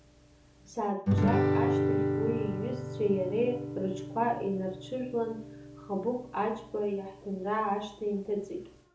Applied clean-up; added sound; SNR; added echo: none; Guitar; 1 dB; reverberation time 0.6 s.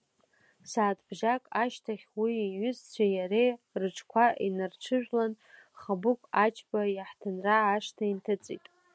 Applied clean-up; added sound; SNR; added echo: none; none; none; none.